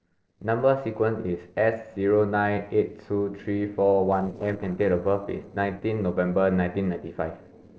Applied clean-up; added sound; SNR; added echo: neural separator model SepFormer DNS4.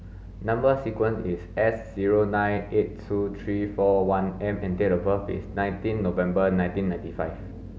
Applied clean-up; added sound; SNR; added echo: none; none; none; none.